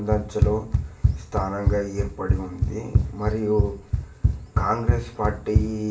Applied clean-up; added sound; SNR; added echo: none; Run; -3 dB; reverberation time 0.4 s.